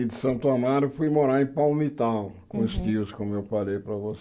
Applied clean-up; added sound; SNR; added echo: none; none; none; none.